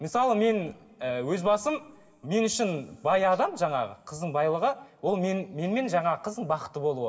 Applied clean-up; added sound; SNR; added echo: none; none; none; reverberation time 0.8 s.